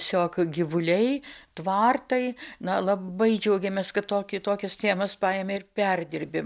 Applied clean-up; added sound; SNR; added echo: none; none; none; none.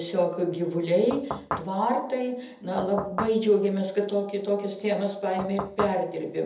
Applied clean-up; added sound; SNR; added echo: none; Knock / Wood; 6 dB; reverberation time 0.7 s.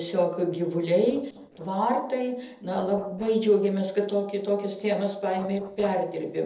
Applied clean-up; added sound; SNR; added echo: neural separator model SepFormer DNS4.